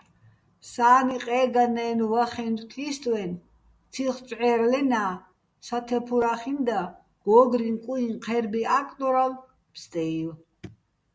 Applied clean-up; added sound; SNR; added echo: none; none; none; none.